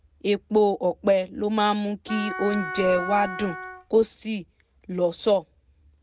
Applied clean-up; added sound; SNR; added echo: none; Wind instrument, woodwind instrument; 8 dB; none.